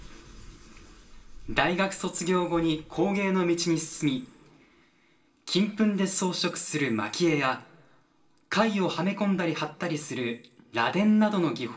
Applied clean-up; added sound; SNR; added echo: none; none; none; reverberation time 0.4 s.